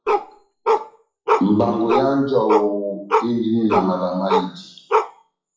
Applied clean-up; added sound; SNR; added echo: classical method WPE with log-MMSE.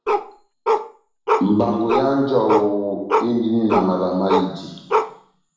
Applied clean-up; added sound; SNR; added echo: none; Bark; 2 dB; reverberation time 1.0 s.